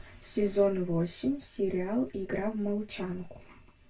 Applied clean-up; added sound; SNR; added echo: none; none; none; reverberation time 0.1 s.